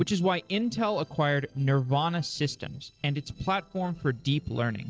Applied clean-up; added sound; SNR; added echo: neural separator model SepFormer DNS4.